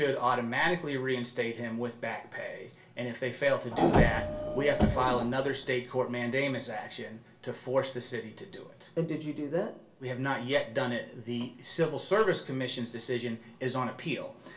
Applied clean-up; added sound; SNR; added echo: none; Printer; -2 dB; reverberation time 0.3 s.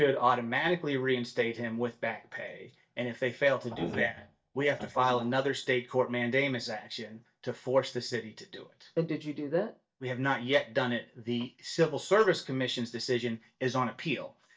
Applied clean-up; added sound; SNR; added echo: neural mask model DeepFilterNet 3.